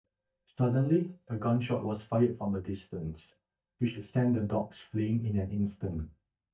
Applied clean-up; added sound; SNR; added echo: neural mask model DeepFilterNet 3.